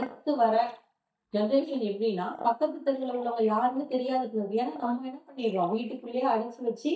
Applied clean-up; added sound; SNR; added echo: neural mask model DeepFilterNet 3.